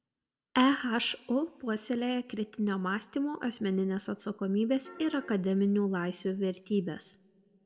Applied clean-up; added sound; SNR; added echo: none; Piano; 15 dB; reverberation time 1.0 s.